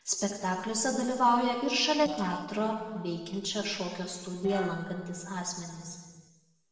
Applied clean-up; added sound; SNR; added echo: neural separator model SepFormer DNS4.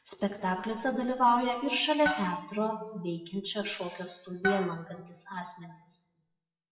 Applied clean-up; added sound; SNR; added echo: classical method WPE with log-MMSE.